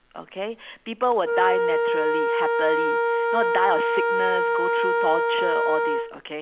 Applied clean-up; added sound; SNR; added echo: none; Wind instrument, woodwind instrument; -5 dB; none.